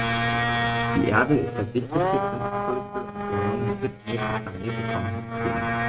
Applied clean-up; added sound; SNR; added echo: neural mask model RNNoise.